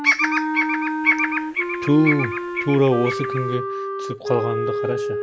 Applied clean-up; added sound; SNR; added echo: none; Wind instrument, woodwind instrument + Bird vocalization, bird call, bird song; -1 dB; none.